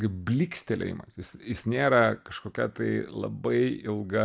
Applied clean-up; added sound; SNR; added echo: none; none; none; none.